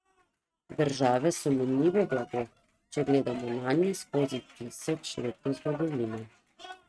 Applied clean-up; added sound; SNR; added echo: neural mask model RNNoise.